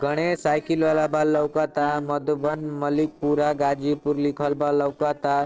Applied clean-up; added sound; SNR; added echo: neural separator model SepFormer DNS4.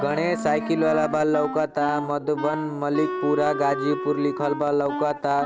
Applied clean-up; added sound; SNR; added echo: none; Wind instrument, woodwind instrument; 8 dB; none.